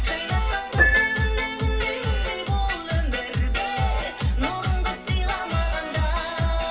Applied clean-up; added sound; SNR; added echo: none; Piano; 8 dB; reverberation time 0.2 s.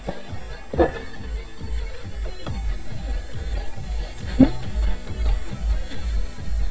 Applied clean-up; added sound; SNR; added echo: neural mask model DeepFilterNet 3.